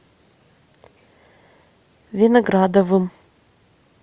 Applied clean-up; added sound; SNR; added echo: none; none; none; none.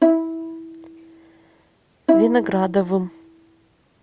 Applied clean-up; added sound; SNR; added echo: none; Bowed string instrument; -2 dB; none.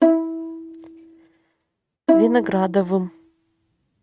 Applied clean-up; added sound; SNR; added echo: neural mask model RNNoise.